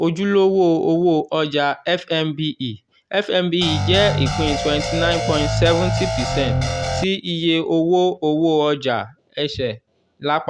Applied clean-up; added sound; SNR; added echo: none; Guitar; 1 dB; none.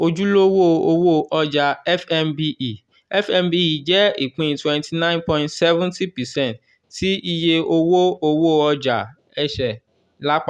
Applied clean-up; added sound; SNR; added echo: none; none; none; none.